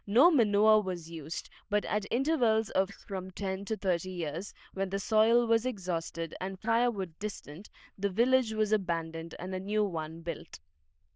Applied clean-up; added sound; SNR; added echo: neural diffusion model UNIVERSE++.